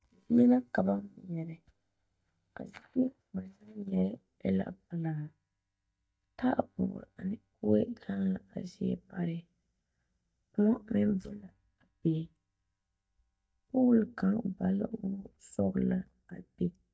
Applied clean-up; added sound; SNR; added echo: neural mask model DeepFilterNet 3.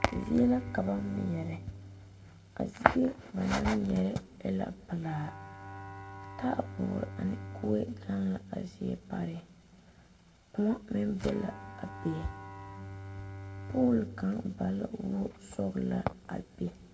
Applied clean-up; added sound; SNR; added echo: none; Bowed string instrument; 13 dB; reverberation time 1.2 s.